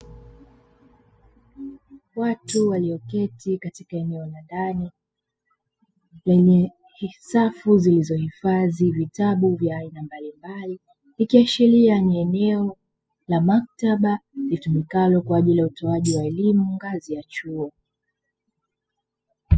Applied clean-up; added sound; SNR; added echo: classical method spectral subtraction.